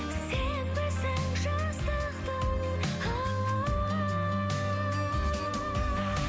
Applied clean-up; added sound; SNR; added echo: none; none; none; none.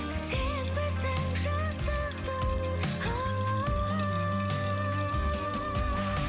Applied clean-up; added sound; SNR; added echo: none; Liquid; 19 dB; none.